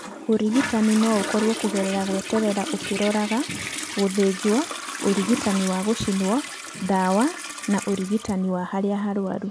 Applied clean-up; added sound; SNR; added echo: none; Toilet flush; 8 dB; none.